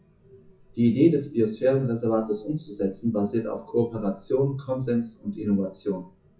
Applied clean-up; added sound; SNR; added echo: classical method WPE with log-MMSE.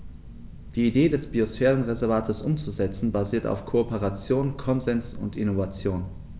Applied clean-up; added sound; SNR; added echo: none; none; none; none.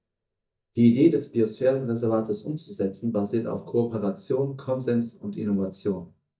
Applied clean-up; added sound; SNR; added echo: neural mask model DeepFilterNet 3.